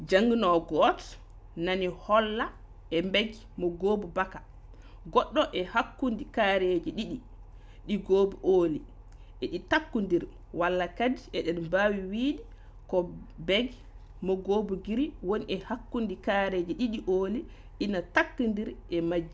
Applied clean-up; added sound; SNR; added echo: none; none; none; none.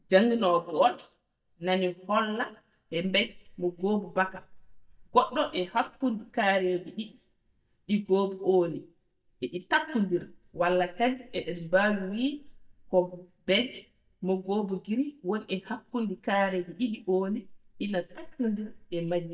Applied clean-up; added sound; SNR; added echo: neural mask model DeepFilterNet 3.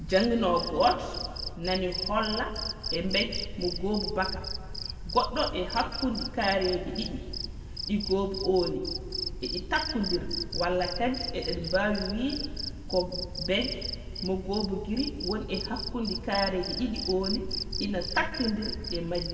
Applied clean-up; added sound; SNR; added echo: none; Cricket; 6 dB; reverberation time 1.6 s.